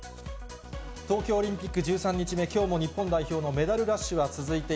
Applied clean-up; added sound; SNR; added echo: none; none; none; none.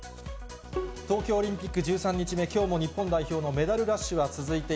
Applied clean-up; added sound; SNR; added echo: none; Bowed string instrument; 15 dB; none.